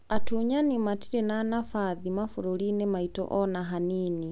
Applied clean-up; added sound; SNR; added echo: none; none; none; none.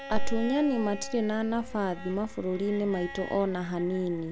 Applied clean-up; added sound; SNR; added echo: none; Bowed string instrument; 16 dB; none.